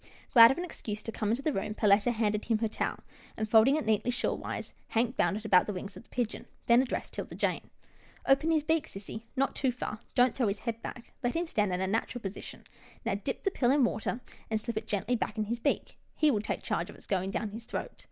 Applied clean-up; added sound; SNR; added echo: none; none; none; none.